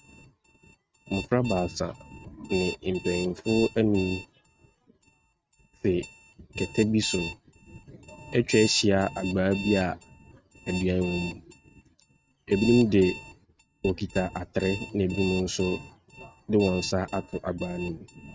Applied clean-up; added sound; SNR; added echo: neural mask model RNNoise.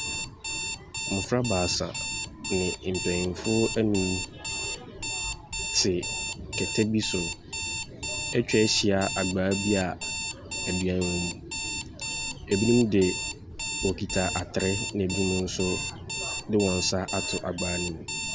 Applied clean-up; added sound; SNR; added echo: none; Alarm; 5 dB; none.